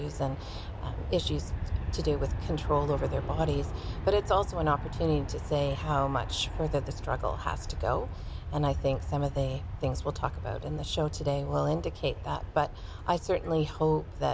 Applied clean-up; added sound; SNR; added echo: none; Aircraft; 5 dB; none.